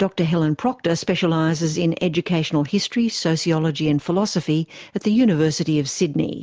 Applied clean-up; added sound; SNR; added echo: none; none; none; none.